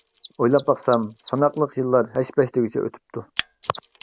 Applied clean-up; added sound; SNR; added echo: none; Mechanisms; 18 dB; none.